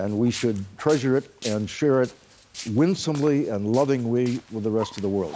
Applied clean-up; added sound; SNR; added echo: none; Walk, footsteps; 18 dB; none.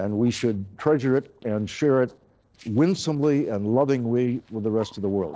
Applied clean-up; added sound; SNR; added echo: neural separator model SepFormer DNS4.